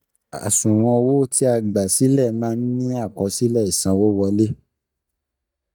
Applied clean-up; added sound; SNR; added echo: neural mask model DeepFilterNet 3.